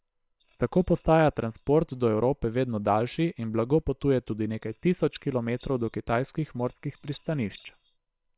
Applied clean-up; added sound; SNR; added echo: neural separator model SepFormer WHAM!.